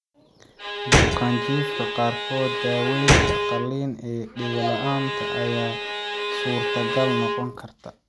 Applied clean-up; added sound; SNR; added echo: none; Bowed string instrument + Gunshot, gunfire; -3 dB; none.